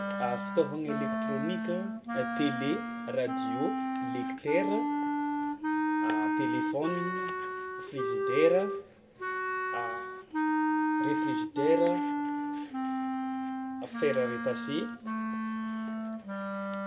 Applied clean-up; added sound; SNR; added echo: none; Wind instrument, woodwind instrument; -2 dB; reverberation time 0.4 s.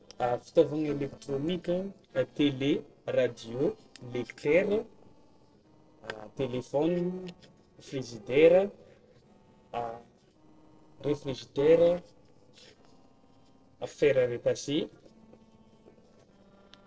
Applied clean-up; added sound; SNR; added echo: neural separator model SepFormer DNS4.